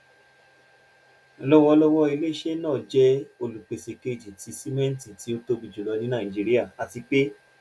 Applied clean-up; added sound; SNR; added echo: none; none; none; none.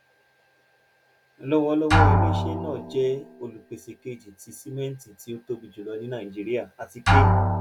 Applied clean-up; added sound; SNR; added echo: none; Drum; -4 dB; none.